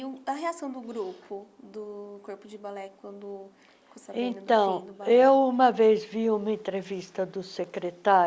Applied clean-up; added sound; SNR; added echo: none; none; none; none.